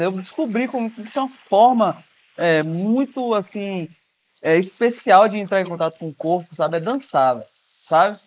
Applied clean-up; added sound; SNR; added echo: neural mask model Resemble Enhance denoiser.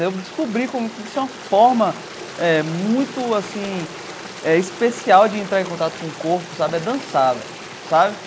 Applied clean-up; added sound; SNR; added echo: none; Stream; 14 dB; none.